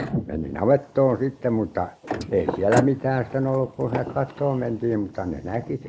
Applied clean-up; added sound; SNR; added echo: neural mask model Resemble Enhance denoiser.